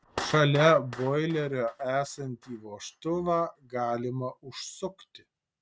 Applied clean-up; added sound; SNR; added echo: neural mask model RNNoise.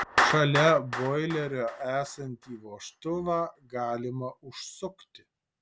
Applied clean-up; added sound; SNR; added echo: none; Clapping; 5 dB; none.